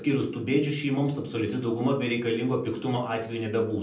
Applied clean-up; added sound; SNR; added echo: none; none; none; reverberation time 0.6 s.